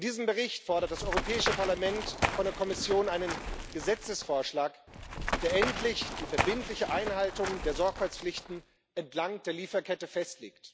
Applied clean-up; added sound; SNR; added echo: none; Run; 4 dB; none.